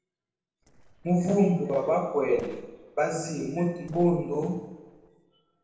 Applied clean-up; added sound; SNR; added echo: neural separator model SepFormer DNS4.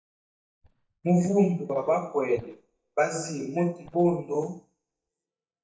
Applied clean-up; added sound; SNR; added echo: neural mask model DeepFilterNet 3.